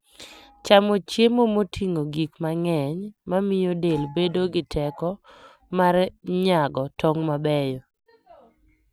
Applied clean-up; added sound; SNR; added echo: none; none; none; none.